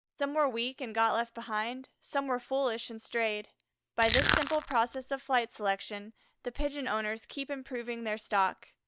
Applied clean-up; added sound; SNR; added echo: neural mask model DeepFilterNet 3.